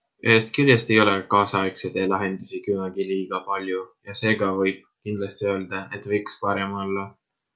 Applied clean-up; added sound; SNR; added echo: none; none; none; none.